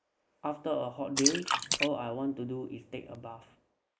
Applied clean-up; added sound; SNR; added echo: neural mask model Resemble Enhance denoiser.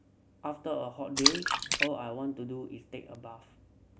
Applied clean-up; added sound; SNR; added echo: none; Splash, splatter; -5 dB; none.